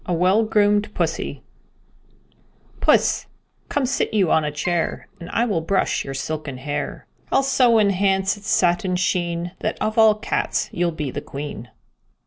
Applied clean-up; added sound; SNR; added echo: none; Keyboard (musical); 12 dB; none.